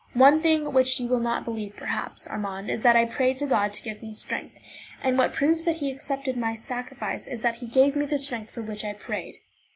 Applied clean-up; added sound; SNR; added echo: none; none; none; none.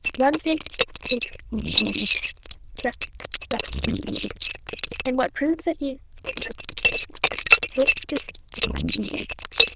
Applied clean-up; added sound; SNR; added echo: neural diffusion model UNIVERSE++.